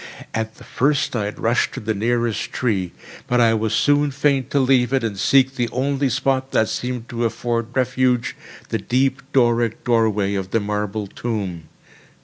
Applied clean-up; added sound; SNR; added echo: none; none; none; none.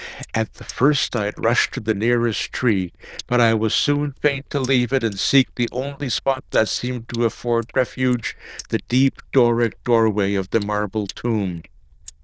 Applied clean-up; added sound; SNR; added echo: neural diffusion model UNIVERSE++.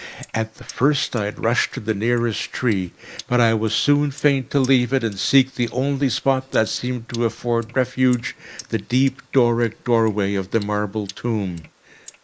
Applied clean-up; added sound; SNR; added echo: neural mask model Resemble Enhance denoiser.